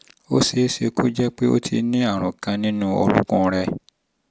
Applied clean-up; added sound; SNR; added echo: none; none; none; none.